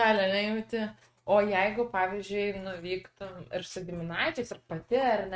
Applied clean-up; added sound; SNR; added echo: neural mask model RNNoise.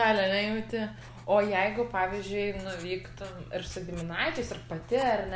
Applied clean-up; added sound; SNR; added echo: none; Writing; 15 dB; none.